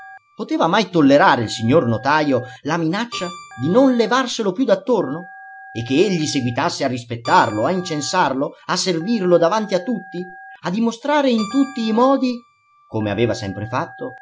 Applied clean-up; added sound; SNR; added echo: none; Keyboard (musical) + Telephone; 20 dB; none.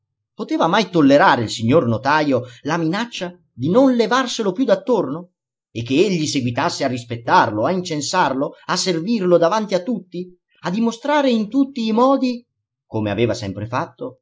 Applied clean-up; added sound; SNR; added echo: neural mask model Resemble Enhance denoiser.